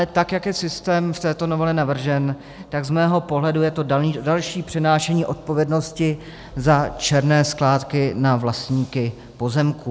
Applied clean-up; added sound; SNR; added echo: none; none; none; none.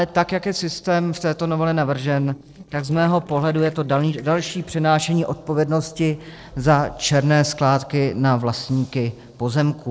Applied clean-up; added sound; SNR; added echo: neural separator model SepFormer DNS4.